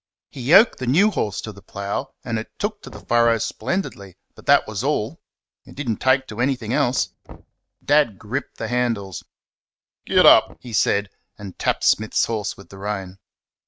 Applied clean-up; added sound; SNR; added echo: neural mask model RNNoise.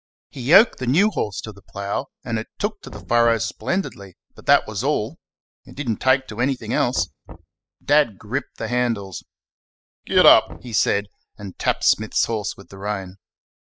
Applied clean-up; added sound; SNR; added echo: classical method spectral subtraction.